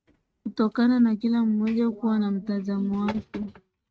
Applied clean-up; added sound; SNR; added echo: neural mask model RNNoise.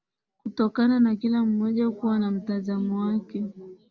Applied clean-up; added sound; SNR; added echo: none; none; none; none.